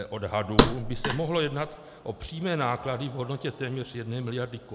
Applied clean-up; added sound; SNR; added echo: none; Thump, thud; -4 dB; none.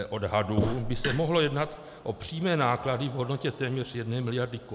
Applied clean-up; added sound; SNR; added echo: neural mask model Resemble Enhance denoiser.